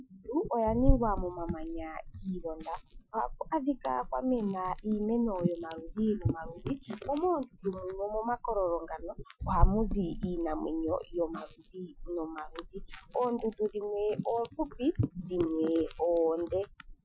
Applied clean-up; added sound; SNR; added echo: classical method Wiener filter.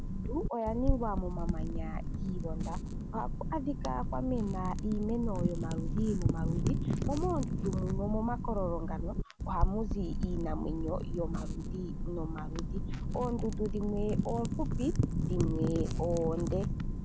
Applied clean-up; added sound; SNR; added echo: none; Wind / Fire; -3 dB; none.